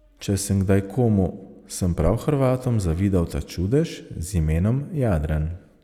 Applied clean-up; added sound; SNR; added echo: none; none; none; none.